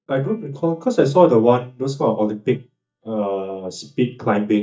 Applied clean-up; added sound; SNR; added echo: neural mask model DeepFilterNet 3.